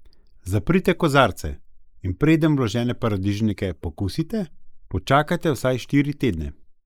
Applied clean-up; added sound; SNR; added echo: neural mask model Resemble Enhance denoiser.